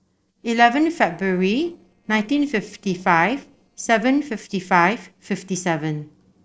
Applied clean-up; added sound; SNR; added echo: neural separator model SepFormer DNS4.